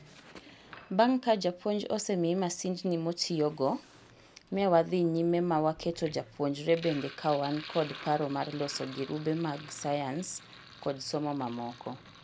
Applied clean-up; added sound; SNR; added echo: none; Sink (filling or washing); 20 dB; none.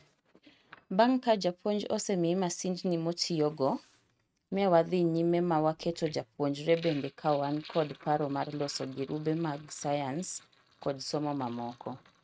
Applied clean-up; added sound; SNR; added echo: neural mask model RNNoise.